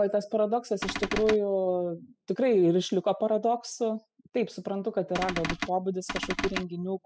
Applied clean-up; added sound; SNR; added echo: classical method spectral subtraction.